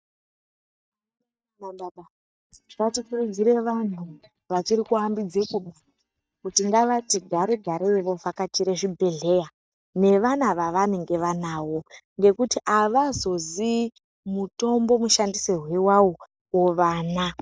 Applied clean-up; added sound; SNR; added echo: neural mask model DeepFilterNet 3.